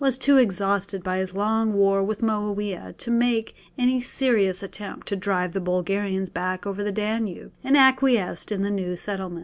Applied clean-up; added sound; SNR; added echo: none; none; none; none.